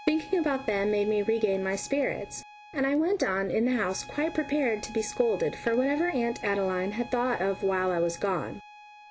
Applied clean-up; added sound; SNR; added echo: none; Bowed string instrument; 18 dB; none.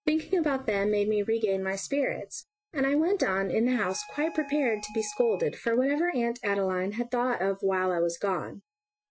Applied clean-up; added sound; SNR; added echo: classical method Wiener filter.